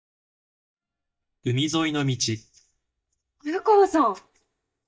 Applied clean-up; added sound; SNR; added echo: neural mask model DeepFilterNet 3.